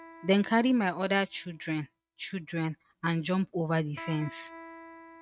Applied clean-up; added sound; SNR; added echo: neural mask model RNNoise.